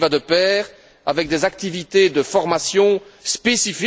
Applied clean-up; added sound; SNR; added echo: none; none; none; none.